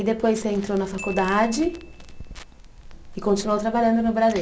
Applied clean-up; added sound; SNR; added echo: none; Glockenspiel + Crackle; 16 dB; none.